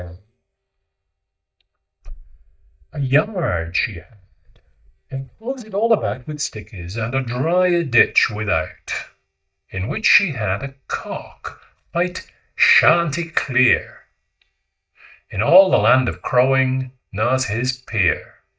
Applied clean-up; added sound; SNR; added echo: neural mask model DeepFilterNet 3.